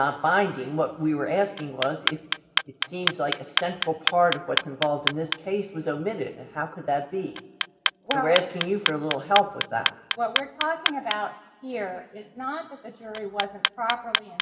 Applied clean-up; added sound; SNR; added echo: none; Clock; 2 dB; reverberation time 2.3 s.